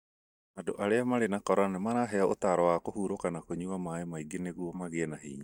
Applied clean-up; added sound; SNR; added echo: neural mask model DeepFilterNet 3.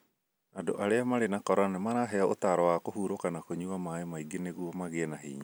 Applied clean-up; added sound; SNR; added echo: none; none; none; none.